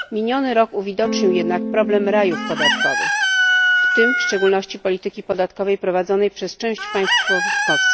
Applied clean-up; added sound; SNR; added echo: none; Electric guitar / Strum + Chicken, rooster; 0 dB; none.